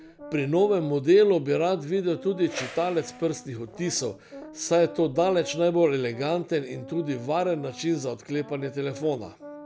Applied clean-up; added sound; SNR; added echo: none; Brass instrument + Whoosh, swoosh, swish; 17 dB; none.